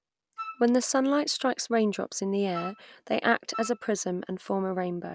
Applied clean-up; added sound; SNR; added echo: none; Wind instrument, woodwind instrument; 15 dB; none.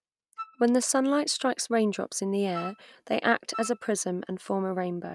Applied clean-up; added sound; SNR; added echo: neural mask model RNNoise.